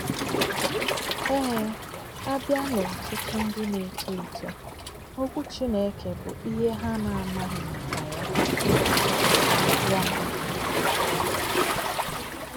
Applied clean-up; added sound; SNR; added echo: none; Waves, surf; -5 dB; none.